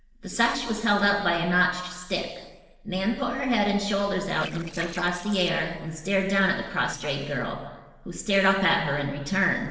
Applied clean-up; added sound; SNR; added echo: neural separator model SepFormer DNS4.